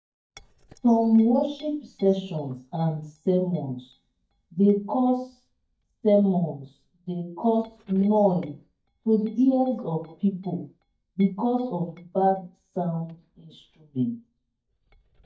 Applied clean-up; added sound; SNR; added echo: neural mask model DeepFilterNet 3.